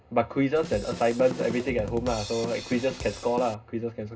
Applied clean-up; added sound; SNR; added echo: none; Drum kit; 10 dB; reverberation time 0.2 s.